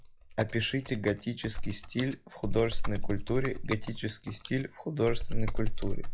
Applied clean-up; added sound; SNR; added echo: classical method log-MMSE.